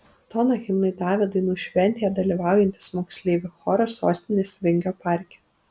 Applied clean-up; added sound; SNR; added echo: none; none; none; none.